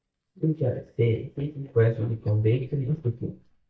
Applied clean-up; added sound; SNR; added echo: neural mask model DeepFilterNet 3.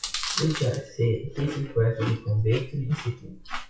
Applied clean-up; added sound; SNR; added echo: classical method WPE with log-MMSE.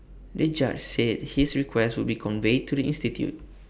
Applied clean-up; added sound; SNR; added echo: none; none; none; none.